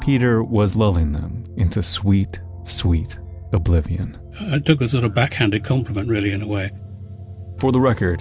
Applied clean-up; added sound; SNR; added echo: none; none; none; none.